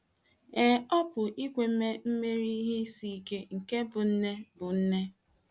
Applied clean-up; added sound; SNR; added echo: none; none; none; none.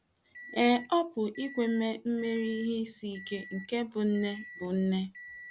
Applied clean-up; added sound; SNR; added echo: none; Microwave oven; 18 dB; none.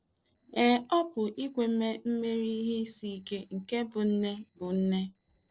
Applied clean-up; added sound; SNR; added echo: neural separator model SepFormer DNS4.